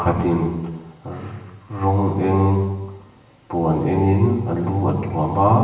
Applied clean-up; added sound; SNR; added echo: none; none; none; reverberation time 1.1 s.